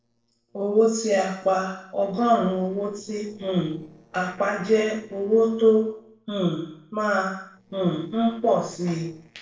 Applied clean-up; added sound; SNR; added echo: neural separator model SepFormer DNS4.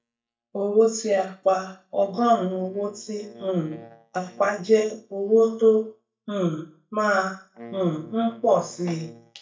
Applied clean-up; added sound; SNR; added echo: neural mask model DeepFilterNet 3.